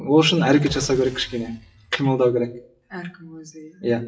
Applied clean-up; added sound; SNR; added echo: classical method WPE with log-MMSE.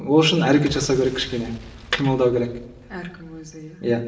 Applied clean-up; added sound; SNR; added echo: none; Boom; 19 dB; reverberation time 1.2 s.